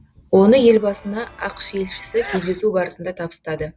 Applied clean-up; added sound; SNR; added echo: none; Sneeze / Church bell; 17 dB; none.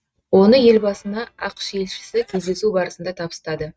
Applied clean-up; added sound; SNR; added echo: neural mask model RNNoise.